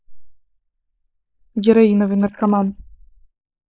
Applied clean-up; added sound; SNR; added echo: neural mask model Resemble Enhance denoiser.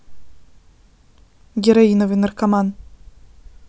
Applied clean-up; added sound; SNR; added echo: none; none; none; none.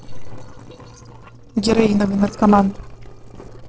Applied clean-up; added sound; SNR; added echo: neural separator model SepFormer DNS4.